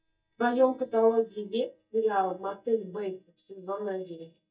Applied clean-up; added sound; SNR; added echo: neural mask model DeepFilterNet 3.